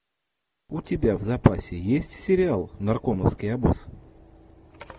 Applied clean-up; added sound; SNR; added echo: none; none; none; none.